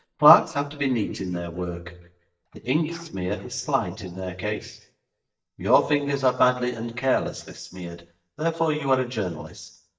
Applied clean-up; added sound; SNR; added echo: neural mask model DeepFilterNet 3.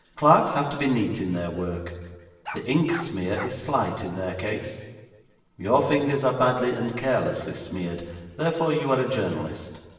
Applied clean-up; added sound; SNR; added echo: none; Bark; 13 dB; reverberation time 1.3 s.